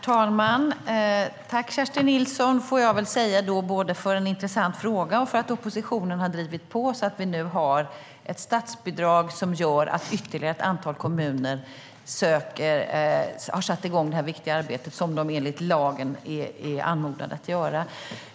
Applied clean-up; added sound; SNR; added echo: none; none; none; none.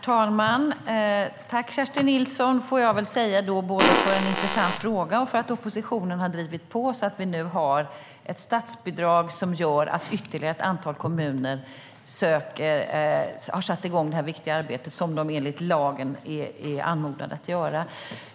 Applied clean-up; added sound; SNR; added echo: none; Fart; -2 dB; none.